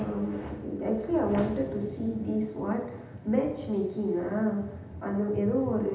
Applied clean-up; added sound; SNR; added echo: none; Thunder; 13 dB; reverberation time 0.8 s.